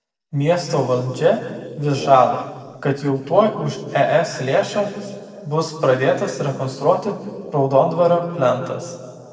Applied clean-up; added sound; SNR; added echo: neural separator model SepFormer DNS4.